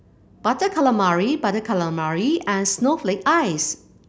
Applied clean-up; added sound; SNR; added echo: none; none; none; none.